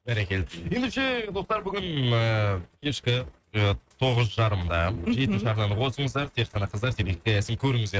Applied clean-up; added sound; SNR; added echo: neural mask model RNNoise.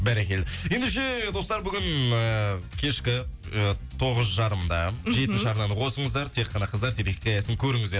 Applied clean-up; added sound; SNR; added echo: none; none; none; none.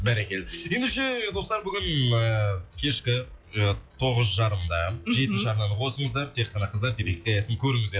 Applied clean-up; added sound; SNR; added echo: classical method log-MMSE.